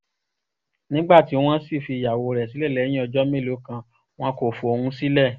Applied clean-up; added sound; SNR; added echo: none; none; none; none.